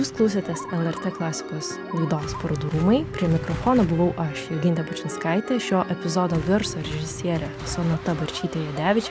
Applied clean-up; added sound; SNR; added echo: none; Wind instrument, woodwind instrument + Wind instrument, woodwind instrument; 14 dB; none.